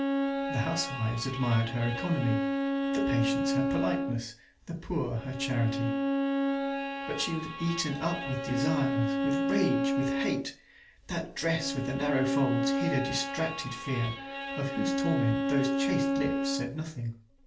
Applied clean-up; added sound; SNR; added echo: none; Bowed string instrument; -1 dB; reverberation time 0.3 s.